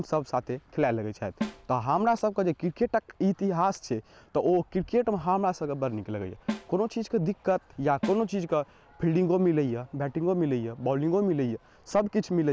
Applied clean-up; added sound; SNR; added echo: none; Snare drum; 12 dB; none.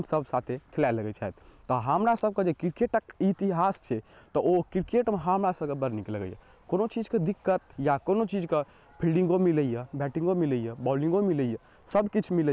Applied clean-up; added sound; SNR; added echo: none; none; none; none.